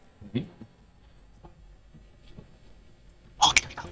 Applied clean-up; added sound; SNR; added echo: neural mask model DeepFilterNet 3.